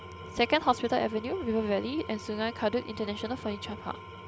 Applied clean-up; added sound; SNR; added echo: none; Engine / Tools; 13 dB; none.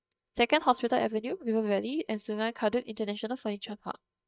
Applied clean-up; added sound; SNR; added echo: neural mask model DeepFilterNet 3.